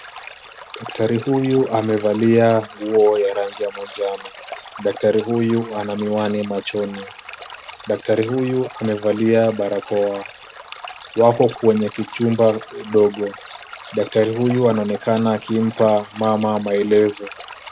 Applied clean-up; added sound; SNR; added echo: none; Stream; 15 dB; none.